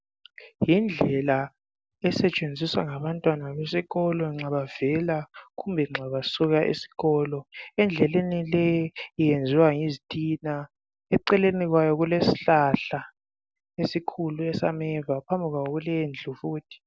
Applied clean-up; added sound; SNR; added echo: none; none; none; none.